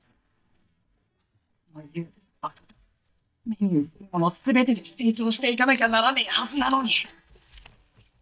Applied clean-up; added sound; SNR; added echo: neural mask model DeepFilterNet 3.